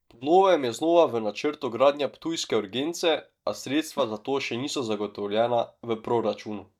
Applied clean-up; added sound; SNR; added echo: neural mask model DeepFilterNet 3.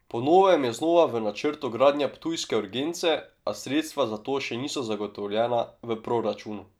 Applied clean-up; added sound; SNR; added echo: none; none; none; none.